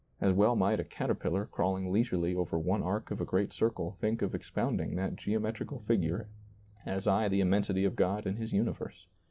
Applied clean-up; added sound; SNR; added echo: none; none; none; none.